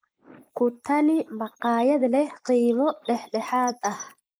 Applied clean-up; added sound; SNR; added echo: neural mask model Resemble Enhance denoiser.